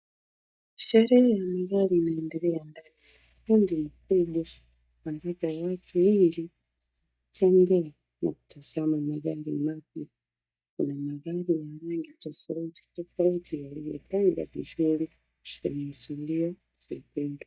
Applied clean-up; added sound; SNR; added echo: neural mask model DeepFilterNet 3.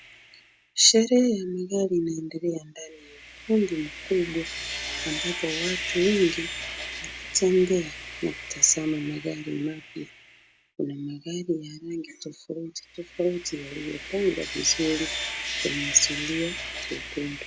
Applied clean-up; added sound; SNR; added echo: none; Sawing; 9 dB; none.